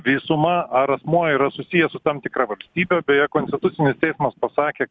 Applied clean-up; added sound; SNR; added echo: none; none; none; none.